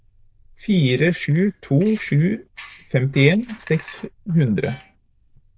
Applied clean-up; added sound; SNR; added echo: neural diffusion model UNIVERSE++.